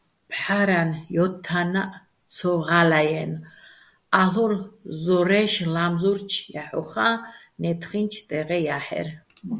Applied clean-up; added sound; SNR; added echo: none; none; none; none.